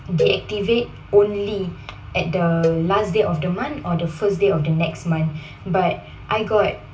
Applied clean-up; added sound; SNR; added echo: none; Cowbell; 9 dB; reverberation time 0.2 s.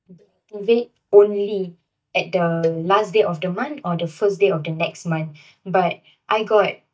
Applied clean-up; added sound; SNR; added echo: neural mask model DeepFilterNet 3.